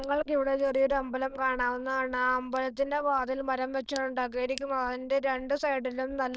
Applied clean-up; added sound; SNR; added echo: neural diffusion model UNIVERSE++.